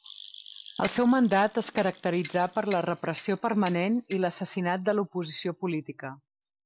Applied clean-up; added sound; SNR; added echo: none; Clock; 14 dB; none.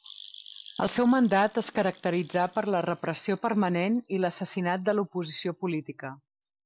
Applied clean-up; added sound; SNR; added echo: none; none; none; none.